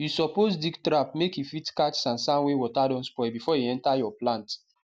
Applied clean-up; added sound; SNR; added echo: none; none; none; none.